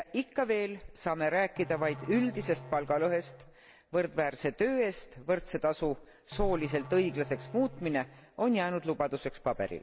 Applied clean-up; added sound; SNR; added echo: none; Musical instrument; 15 dB; none.